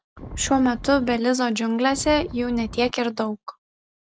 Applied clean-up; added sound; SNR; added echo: none; Wind; 13 dB; none.